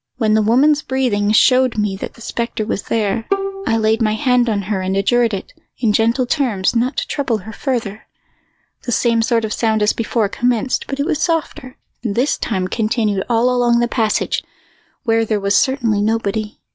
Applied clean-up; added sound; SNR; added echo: none; Bowed string instrument; 9 dB; none.